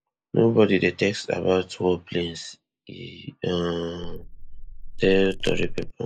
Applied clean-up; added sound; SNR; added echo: neural mask model Resemble Enhance denoiser.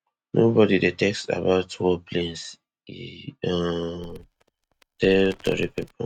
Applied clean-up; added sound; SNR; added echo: neural mask model RNNoise.